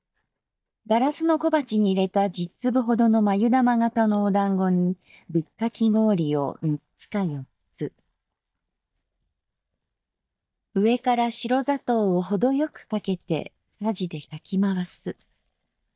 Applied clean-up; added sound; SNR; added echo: neural mask model DeepFilterNet 3.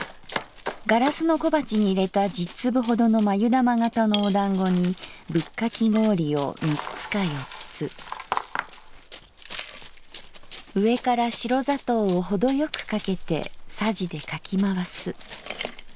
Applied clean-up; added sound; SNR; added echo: none; Run + Livestock, farm animals, working animals; 16 dB; none.